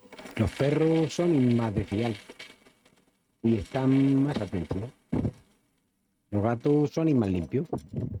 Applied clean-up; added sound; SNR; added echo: neural mask model RNNoise.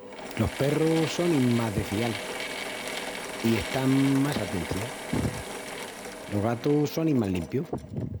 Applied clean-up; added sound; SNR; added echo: none; Drill / Mechanisms; 9 dB; none.